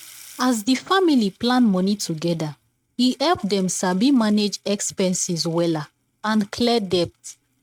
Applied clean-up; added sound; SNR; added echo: neural mask model RNNoise.